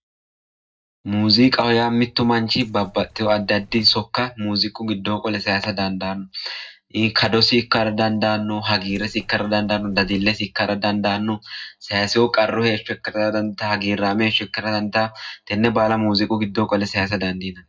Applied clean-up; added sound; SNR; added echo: neural separator model SepFormer DNS4.